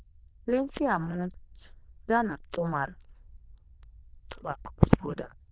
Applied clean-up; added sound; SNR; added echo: neural diffusion model UNIVERSE++.